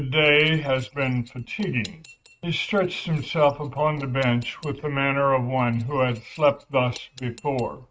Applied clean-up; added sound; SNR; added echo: neural mask model RNNoise.